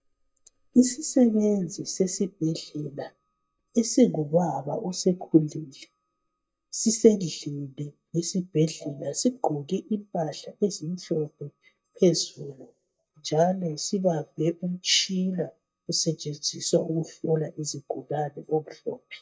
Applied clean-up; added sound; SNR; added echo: neural mask model DeepFilterNet 3.